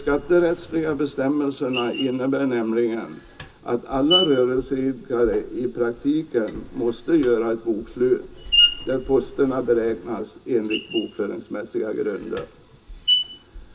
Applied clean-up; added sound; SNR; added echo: none; Screech; 6 dB; reverberation time 0.2 s.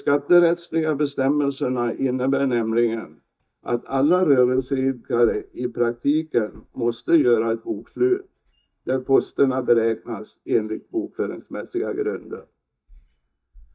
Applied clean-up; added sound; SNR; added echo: neural mask model DeepFilterNet 3.